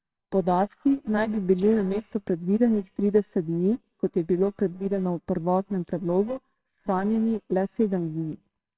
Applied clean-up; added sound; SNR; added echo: neural separator model SepFormer WHAMR!.